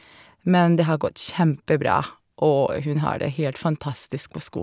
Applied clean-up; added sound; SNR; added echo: none; none; none; none.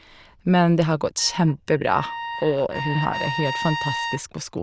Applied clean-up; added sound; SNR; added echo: neural diffusion model UNIVERSE++.